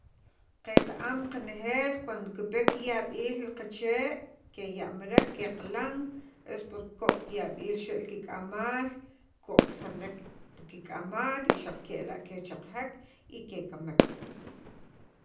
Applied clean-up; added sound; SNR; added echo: none; Fireworks; -2 dB; reverberation time 0.6 s.